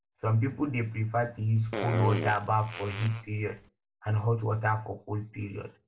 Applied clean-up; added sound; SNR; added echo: none; Fart; 8 dB; reverberation time 0.2 s.